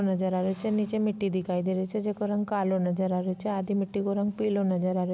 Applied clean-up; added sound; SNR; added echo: none; none; none; none.